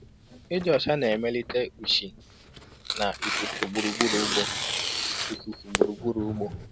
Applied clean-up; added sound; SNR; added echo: none; Tearing; 2 dB; none.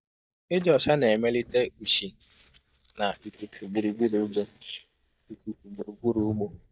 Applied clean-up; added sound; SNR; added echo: neural mask model DeepFilterNet 3.